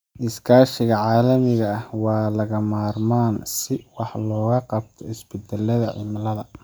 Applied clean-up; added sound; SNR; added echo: none; none; none; none.